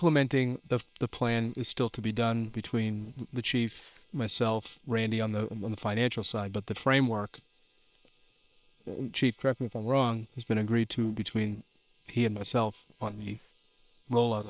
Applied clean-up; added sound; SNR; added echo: neural separator model SepFormer WHAM!.